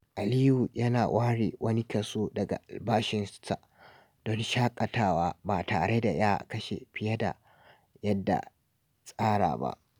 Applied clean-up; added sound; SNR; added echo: none; none; none; none.